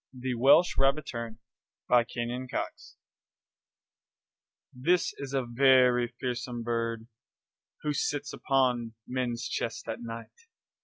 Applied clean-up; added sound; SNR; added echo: none; none; none; none.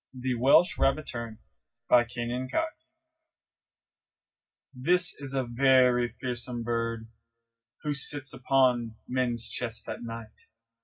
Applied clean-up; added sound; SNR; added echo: none; none; none; reverberation time 0.4 s.